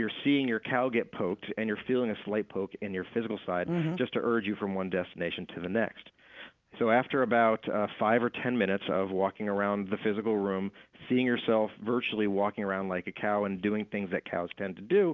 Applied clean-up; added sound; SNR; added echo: none; none; none; none.